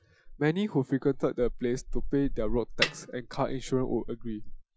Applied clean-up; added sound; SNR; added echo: classical method Wiener filter.